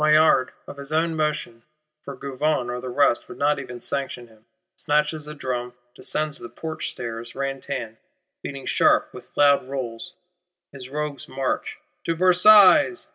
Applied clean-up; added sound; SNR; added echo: none; none; none; none.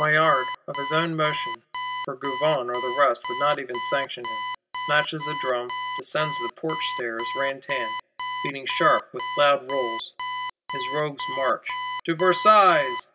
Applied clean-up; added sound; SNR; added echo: none; Alarm; 7 dB; none.